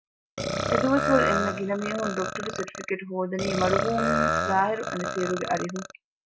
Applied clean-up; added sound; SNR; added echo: none; Burping, eructation; 1 dB; none.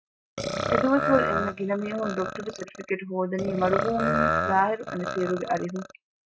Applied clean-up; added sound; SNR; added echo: neural mask model RNNoise.